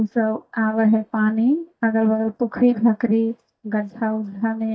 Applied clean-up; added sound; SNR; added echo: neural mask model DeepFilterNet 3.